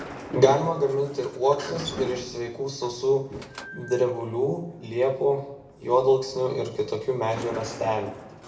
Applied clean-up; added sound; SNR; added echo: none; Sliding door; 15 dB; reverberation time 0.7 s.